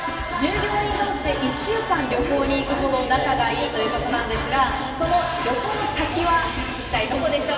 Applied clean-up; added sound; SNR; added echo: none; none; none; reverberation time 2.6 s.